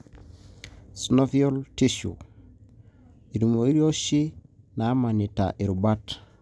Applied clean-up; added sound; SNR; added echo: none; none; none; none.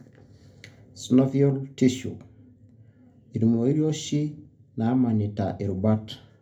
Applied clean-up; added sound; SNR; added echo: none; none; none; reverberation time 0.3 s.